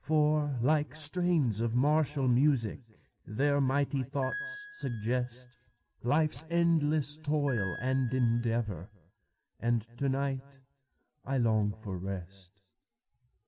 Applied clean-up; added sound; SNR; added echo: none; Piano; 14 dB; none.